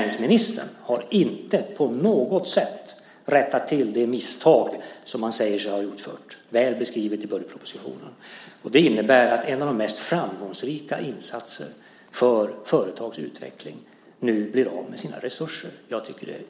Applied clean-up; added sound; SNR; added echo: none; none; none; none.